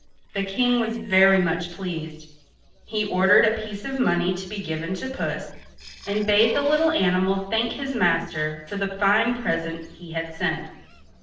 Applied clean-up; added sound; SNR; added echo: neural separator model SepFormer DNS4.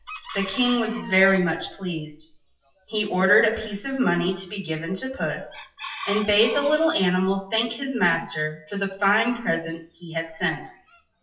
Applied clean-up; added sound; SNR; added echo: classical method WPE with log-MMSE.